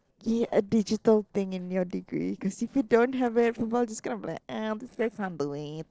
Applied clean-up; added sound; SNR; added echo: neural separator model SepFormer DNS4.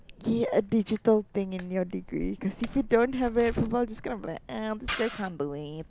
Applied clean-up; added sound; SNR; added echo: none; Camera; 10 dB; none.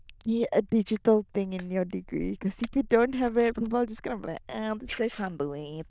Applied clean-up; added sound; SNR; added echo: neural diffusion model UNIVERSE++.